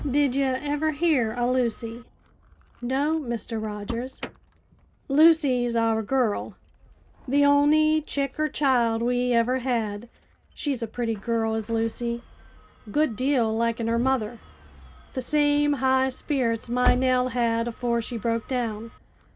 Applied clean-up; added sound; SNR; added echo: none; Engine starting; 15 dB; reverberation time 0.3 s.